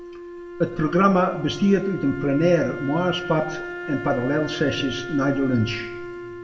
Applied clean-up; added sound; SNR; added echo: none; Wind instrument, woodwind instrument; 10 dB; reverberation time 0.9 s.